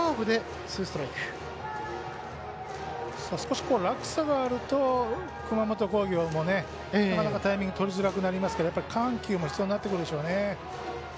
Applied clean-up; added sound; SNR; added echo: none; none; none; none.